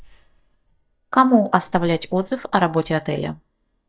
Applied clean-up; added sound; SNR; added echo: neural mask model DeepFilterNet 3.